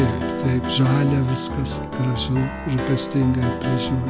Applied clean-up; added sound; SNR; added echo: none; Piano; 5 dB; none.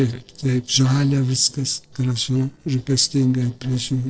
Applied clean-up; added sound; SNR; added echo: neural separator model SepFormer DNS4.